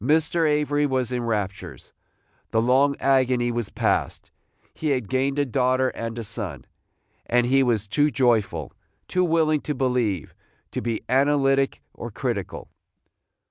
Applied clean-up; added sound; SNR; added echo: none; none; none; none.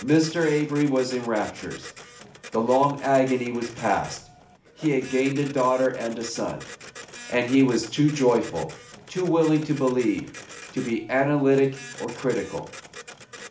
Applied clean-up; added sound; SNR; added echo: none; Printer; 18 dB; reverberation time 0.4 s.